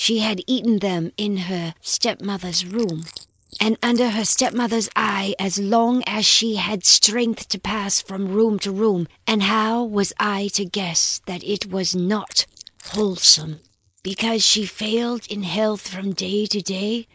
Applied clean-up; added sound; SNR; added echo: neural mask model Resemble Enhance denoiser.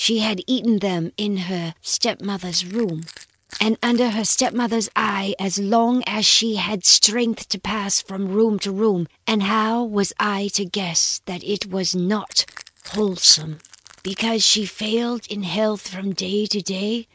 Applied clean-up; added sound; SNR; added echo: neural mask model RNNoise.